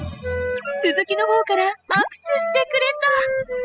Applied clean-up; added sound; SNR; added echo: classical method spectral subtraction.